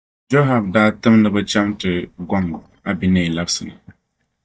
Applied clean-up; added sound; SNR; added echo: neural mask model DeepFilterNet 3.